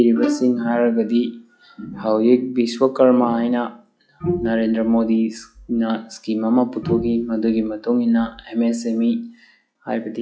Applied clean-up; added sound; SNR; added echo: classical method log-MMSE.